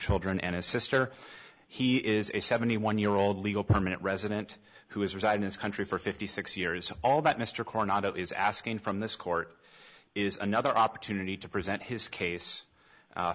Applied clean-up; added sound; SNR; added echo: none; none; none; none.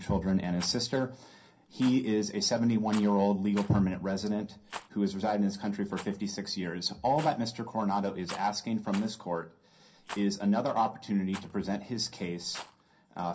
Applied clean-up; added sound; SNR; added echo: none; Rattle; 20 dB; reverberation time 0.3 s.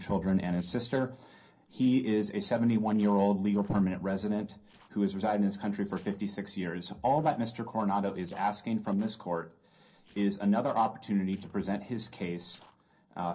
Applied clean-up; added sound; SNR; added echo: neural separator model SepFormer DNS4.